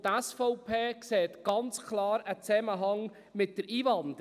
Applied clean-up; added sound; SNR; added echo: none; none; none; none.